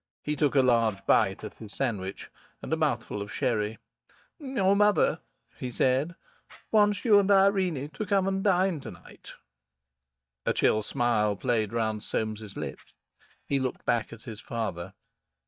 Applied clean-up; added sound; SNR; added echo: neural mask model DeepFilterNet 3.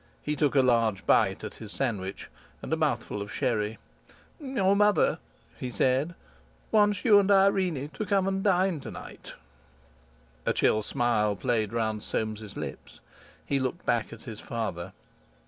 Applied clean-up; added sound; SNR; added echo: none; none; none; none.